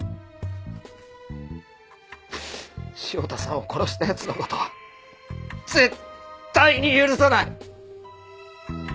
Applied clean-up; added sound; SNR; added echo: none; none; none; none.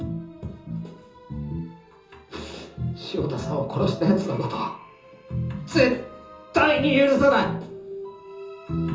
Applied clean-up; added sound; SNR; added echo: none; none; none; reverberation time 0.6 s.